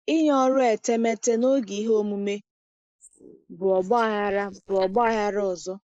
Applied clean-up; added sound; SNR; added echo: neural mask model Resemble Enhance denoiser.